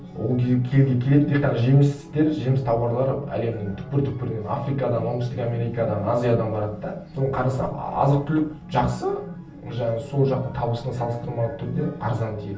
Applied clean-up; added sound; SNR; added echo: none; none; none; reverberation time 0.4 s.